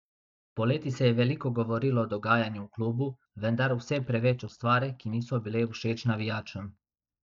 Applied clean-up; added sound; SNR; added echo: neural mask model DeepFilterNet 3.